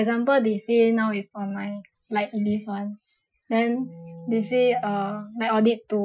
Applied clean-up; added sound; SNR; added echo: classical method Wiener filter.